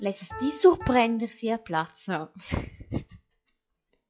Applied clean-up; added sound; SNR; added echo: classical method log-MMSE.